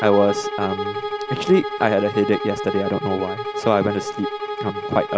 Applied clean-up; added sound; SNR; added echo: none; Bowed string instrument; 5 dB; none.